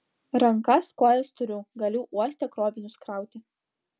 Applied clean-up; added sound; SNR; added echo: none; none; none; none.